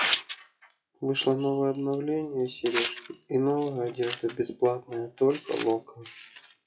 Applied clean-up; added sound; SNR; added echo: classical method WPE with log-MMSE.